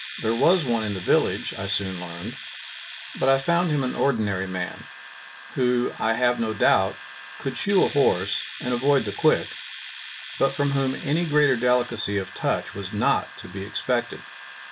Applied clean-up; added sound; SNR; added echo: none; Domestic sounds, home sounds; 12 dB; reverberation time 0.2 s.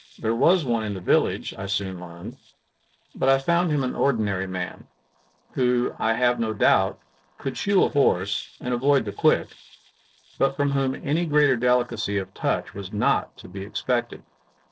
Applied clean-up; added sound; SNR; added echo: neural separator model SepFormer DNS4.